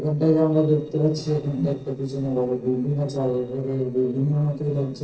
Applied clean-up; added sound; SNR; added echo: neural separator model SepFormer DNS4.